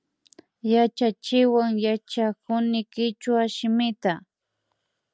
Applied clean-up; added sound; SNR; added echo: none; none; none; none.